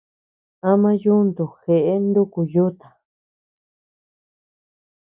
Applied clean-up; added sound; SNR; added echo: none; none; none; none.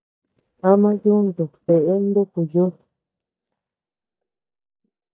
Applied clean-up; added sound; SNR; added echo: neural mask model DeepFilterNet 3.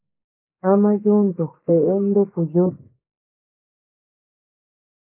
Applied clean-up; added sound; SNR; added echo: neural mask model Resemble Enhance denoiser.